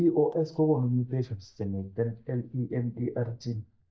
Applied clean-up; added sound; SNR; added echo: neural mask model DeepFilterNet 3.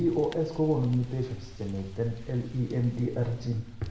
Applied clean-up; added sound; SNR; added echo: none; Rain; 15 dB; reverberation time 0.7 s.